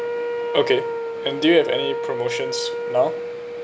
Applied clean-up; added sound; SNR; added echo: none; Wind instrument, woodwind instrument; 3 dB; none.